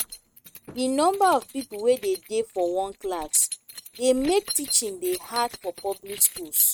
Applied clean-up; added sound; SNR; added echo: neural mask model RNNoise.